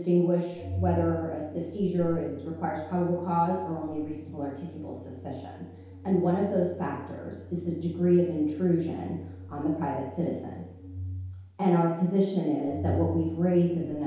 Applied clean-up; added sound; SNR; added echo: none; Organ; 11 dB; reverberation time 0.8 s.